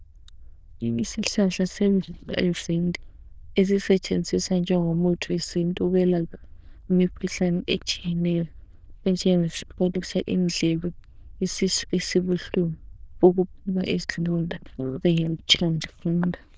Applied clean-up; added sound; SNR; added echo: neural diffusion model UNIVERSE++.